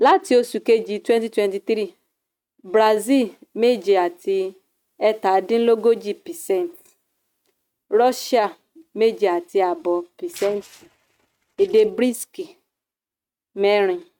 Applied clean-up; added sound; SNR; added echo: neural mask model RNNoise.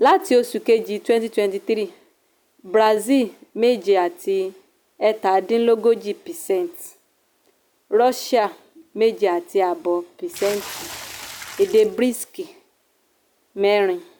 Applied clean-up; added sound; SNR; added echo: none; Water / Splash, splatter; 14 dB; none.